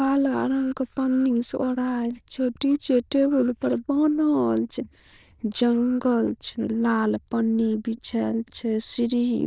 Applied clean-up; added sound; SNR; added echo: neural diffusion model UNIVERSE++.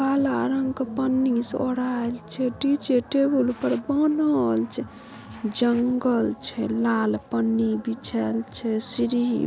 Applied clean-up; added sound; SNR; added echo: none; none; none; none.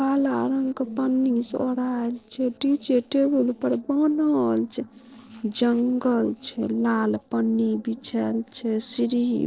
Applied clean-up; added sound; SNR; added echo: neural separator model SepFormer DNS4.